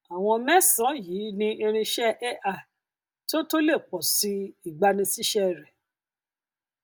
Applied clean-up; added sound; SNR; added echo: none; none; none; none.